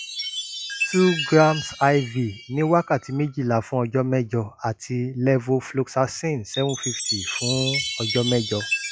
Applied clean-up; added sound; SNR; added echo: classical method log-MMSE.